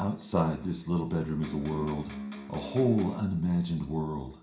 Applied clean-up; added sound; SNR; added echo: none; Electric guitar; 11 dB; reverberation time 0.5 s.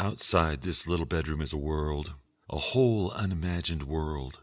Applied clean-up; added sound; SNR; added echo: none; none; none; none.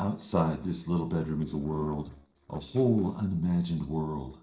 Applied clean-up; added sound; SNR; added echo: neural separator model SepFormer DNS4.